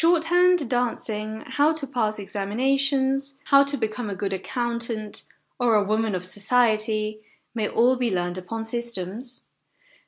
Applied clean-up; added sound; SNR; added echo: none; none; none; none.